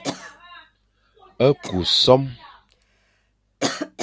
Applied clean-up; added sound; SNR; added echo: none; Cough; 10 dB; none.